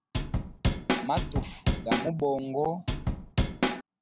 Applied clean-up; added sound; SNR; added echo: none; Drum / Drum kit; -5 dB; none.